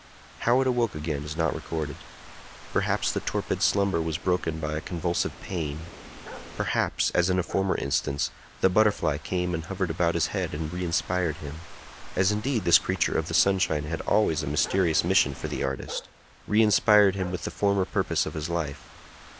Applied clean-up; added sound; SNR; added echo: none; Rain / Thunderstorm + Bark; 17 dB; none.